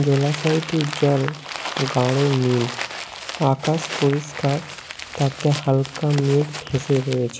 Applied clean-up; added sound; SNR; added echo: none; Crumpling, crinkling; 10 dB; none.